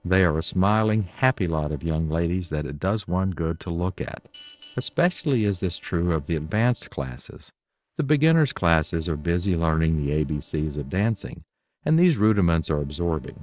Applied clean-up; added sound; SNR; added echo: neural separator model SepFormer DNS4.